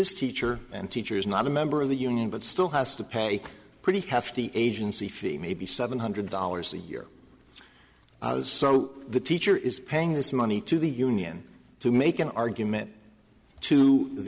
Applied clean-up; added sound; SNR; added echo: none; none; none; none.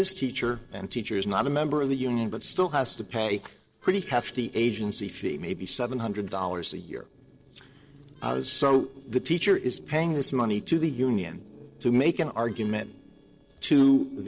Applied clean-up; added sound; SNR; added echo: neural separator model SepFormer DNS4.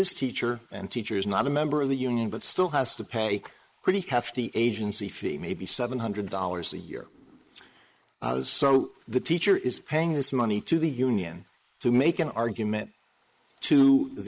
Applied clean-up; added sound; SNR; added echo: neural mask model Resemble Enhance denoiser.